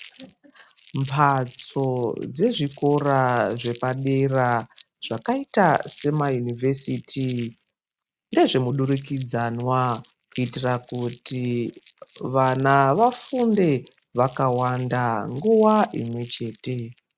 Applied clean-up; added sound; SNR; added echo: neural mask model RNNoise.